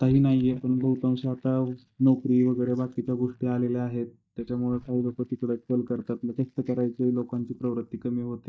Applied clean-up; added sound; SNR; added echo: neural mask model DeepFilterNet 3.